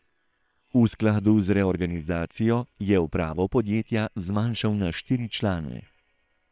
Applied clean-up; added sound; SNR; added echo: neural separator model SepFormer WHAM!.